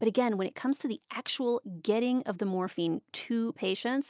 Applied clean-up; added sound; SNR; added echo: none; none; none; none.